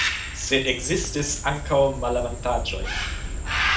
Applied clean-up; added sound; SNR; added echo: none; Bird; 2 dB; reverberation time 0.4 s.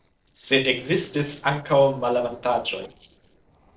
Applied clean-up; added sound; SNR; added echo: neural separator model SepFormer DNS4.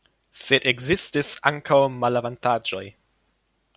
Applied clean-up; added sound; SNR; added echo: none; none; none; none.